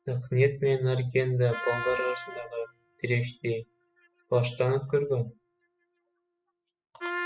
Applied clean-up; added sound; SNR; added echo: classical method spectral subtraction.